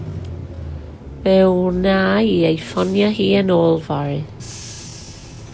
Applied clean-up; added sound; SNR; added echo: none; Bus / Engine; 14 dB; none.